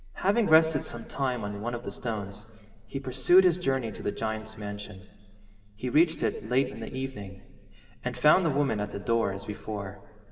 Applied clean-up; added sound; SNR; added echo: none; none; none; reverberation time 1.9 s.